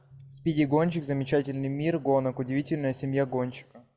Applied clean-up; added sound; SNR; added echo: none; none; none; none.